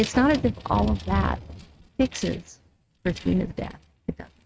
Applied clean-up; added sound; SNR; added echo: neural mask model RNNoise.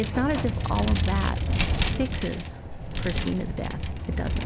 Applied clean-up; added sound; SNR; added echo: none; Vehicle; -4 dB; none.